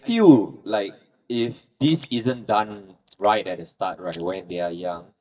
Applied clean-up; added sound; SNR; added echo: neural mask model DeepFilterNet 3.